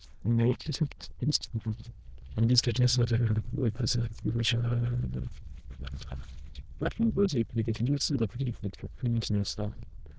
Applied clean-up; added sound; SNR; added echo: neural diffusion model UNIVERSE++.